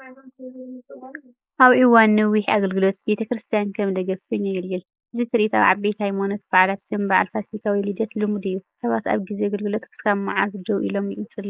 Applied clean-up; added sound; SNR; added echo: neural mask model Resemble Enhance denoiser.